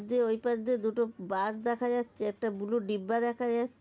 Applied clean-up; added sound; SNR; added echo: none; none; none; none.